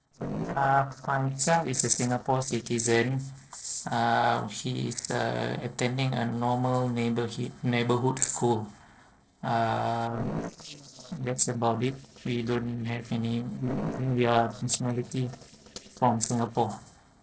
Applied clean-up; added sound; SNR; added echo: neural separator model SepFormer DNS4.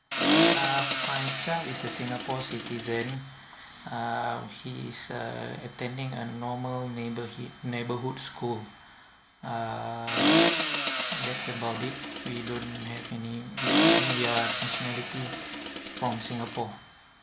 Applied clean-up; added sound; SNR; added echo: none; Accelerating, revving, vroom; -4 dB; none.